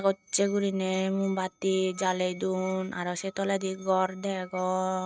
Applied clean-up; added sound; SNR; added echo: neural mask model RNNoise.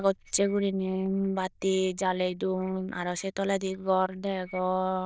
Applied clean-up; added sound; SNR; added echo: neural diffusion model UNIVERSE++.